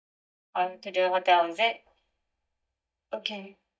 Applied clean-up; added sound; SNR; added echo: neural mask model DeepFilterNet 3.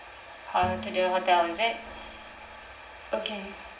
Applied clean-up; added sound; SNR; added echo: none; Bowed string instrument; 13 dB; reverberation time 0.2 s.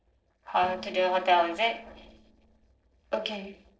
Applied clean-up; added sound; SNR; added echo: neural separator model SepFormer DNS4.